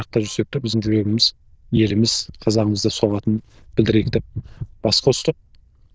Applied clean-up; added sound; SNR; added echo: neural diffusion model UNIVERSE++.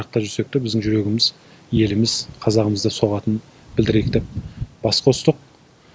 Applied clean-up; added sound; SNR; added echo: none; none; none; none.